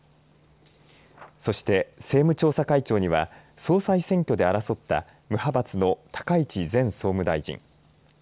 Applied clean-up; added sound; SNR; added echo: none; none; none; none.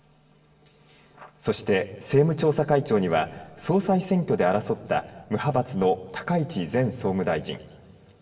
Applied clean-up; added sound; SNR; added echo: none; none; none; reverberation time 2.3 s.